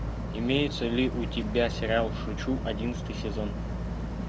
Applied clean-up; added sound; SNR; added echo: none; Boat, Water vehicle; 2 dB; none.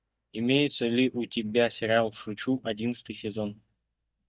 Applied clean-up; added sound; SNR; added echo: neural mask model DeepFilterNet 3.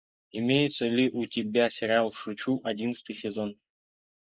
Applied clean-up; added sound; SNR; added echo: neural mask model Resemble Enhance denoiser.